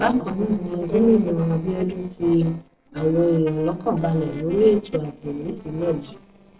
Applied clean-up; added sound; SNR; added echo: neural separator model SepFormer DNS4.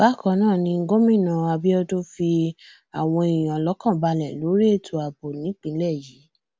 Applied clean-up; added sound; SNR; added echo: none; none; none; none.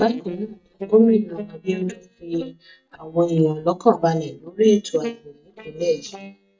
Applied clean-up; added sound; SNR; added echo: neural mask model DeepFilterNet 3.